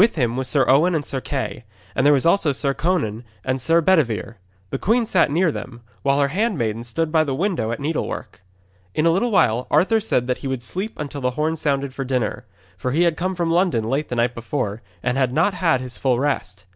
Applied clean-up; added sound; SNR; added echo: none; none; none; none.